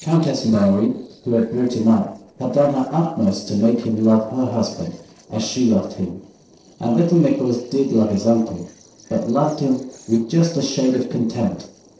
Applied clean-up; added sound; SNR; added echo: neural separator model SepFormer DNS4.